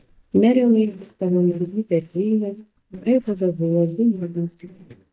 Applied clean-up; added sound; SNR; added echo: neural mask model DeepFilterNet 3.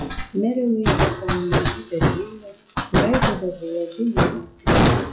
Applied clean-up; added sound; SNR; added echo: classical method WPE with log-MMSE.